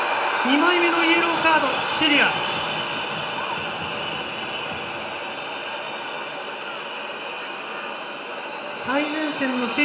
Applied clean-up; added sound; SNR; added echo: none; none; none; reverberation time 1.2 s.